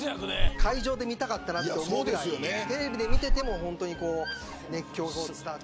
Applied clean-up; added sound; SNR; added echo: none; Squeak; -3 dB; none.